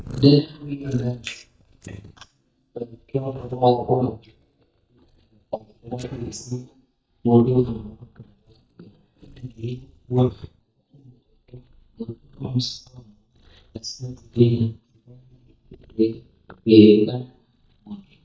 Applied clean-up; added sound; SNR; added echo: neural mask model DeepFilterNet 3.